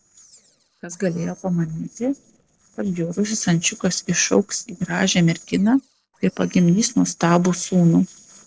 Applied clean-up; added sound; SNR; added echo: neural separator model SepFormer DNS4.